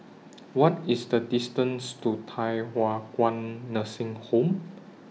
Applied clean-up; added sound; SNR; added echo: none; none; none; none.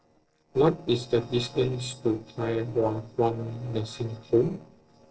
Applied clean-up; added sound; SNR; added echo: neural separator model SepFormer DNS4.